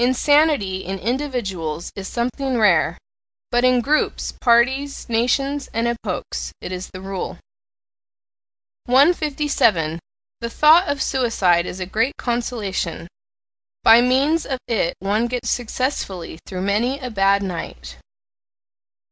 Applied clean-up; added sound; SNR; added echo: none; none; none; none.